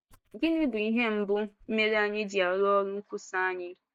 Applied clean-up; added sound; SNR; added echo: neural mask model DeepFilterNet 3.